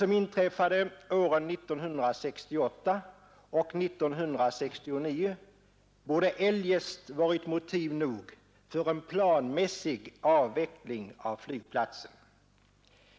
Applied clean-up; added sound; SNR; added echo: none; none; none; none.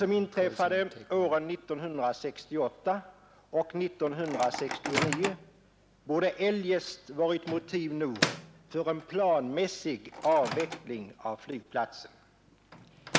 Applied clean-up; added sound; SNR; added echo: none; Microwave oven; 8 dB; none.